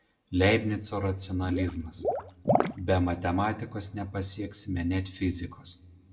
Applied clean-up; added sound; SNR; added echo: none; Water / Liquid; 4 dB; reverberation time 1.5 s.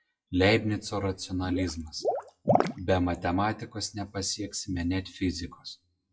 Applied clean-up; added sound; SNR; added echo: classical method WPE with log-MMSE.